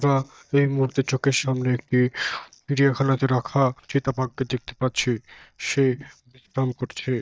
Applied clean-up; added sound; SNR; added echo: neural mask model DeepFilterNet 3.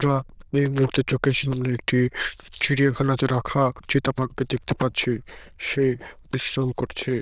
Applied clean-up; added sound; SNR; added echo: neural diffusion model UNIVERSE++.